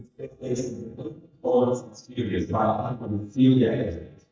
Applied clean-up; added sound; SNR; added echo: neural mask model DeepFilterNet 3.